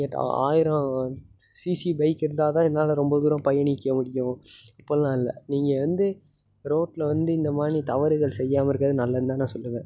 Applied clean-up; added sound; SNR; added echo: none; none; none; none.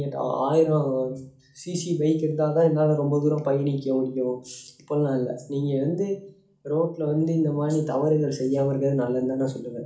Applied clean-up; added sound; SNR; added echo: none; none; none; reverberation time 0.4 s.